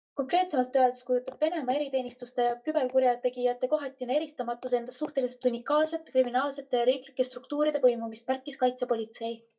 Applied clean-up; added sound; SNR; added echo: neural mask model DeepFilterNet 3.